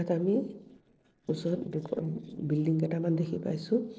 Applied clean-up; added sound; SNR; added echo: neural separator model SepFormer DNS4.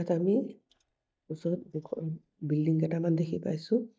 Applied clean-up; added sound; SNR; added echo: neural mask model DeepFilterNet 3.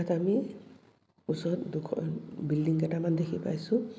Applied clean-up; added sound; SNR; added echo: none; none; none; none.